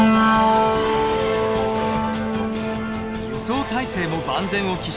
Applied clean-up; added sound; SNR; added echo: none; Piano; -4 dB; none.